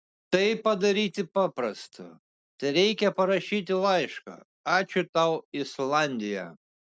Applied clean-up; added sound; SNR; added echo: none; none; none; none.